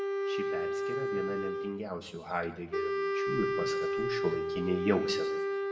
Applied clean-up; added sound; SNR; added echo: none; Wind instrument, woodwind instrument; -3 dB; reverberation time 0.9 s.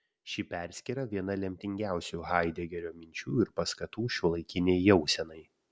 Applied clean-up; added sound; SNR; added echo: none; none; none; none.